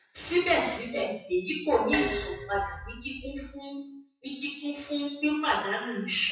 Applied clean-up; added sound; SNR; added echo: classical method WPE with log-MMSE.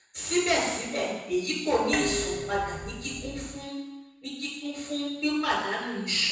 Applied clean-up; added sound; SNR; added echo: none; Dishes, pots, and pans; 7 dB; reverberation time 1.1 s.